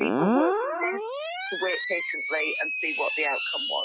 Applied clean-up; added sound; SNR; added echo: classical method Wiener filter.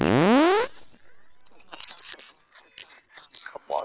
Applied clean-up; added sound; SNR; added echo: neural separator model SepFormer WHAM!.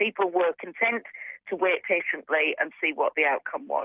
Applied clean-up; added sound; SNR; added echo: none; none; none; none.